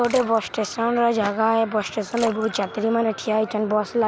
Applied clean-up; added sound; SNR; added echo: none; Splash, splatter; 20 dB; none.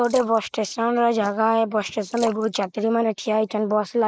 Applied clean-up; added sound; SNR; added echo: neural mask model Resemble Enhance denoiser.